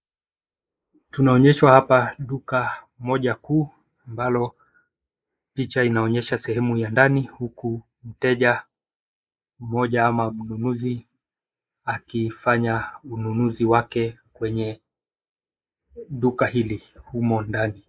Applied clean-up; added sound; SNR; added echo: neural mask model Resemble Enhance denoiser.